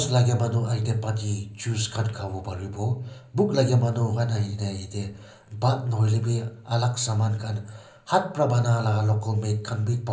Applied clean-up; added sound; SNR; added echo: none; none; none; reverberation time 0.5 s.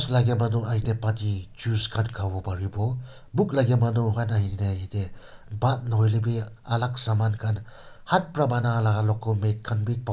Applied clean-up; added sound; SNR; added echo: none; none; none; none.